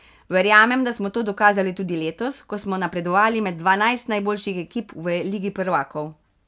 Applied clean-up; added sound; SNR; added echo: none; none; none; none.